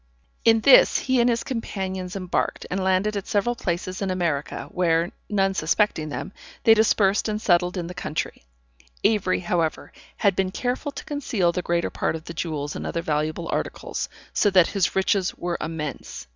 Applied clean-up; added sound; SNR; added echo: none; none; none; none.